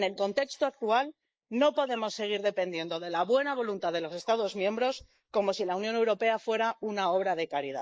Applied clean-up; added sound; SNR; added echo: neural mask model Resemble Enhance denoiser.